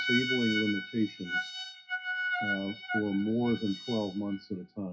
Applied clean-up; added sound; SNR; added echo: classical method WPE with log-MMSE.